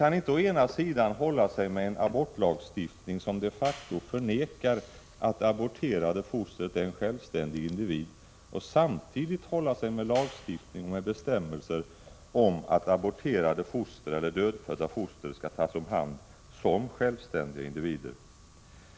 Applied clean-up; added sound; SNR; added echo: none; Clapping; 16 dB; none.